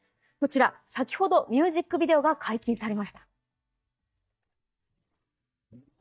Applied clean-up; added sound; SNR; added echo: neural mask model DeepFilterNet 3.